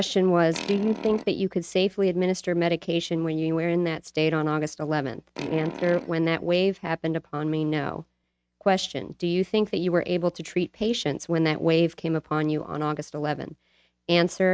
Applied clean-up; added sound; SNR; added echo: neural mask model RNNoise.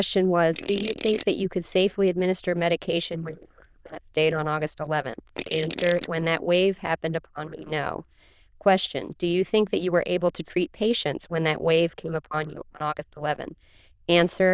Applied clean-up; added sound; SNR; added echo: neural diffusion model UNIVERSE++.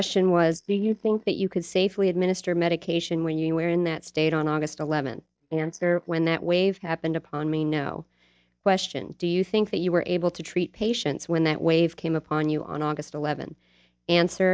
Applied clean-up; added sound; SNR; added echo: neural mask model DeepFilterNet 3.